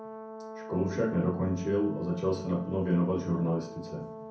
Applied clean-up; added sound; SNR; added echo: none; Brass instrument; 13 dB; reverberation time 0.6 s.